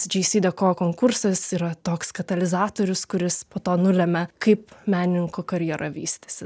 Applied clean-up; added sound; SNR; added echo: none; none; none; none.